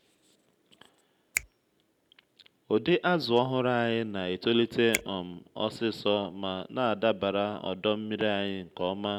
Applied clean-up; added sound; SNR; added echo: none; Finger snapping; 12 dB; none.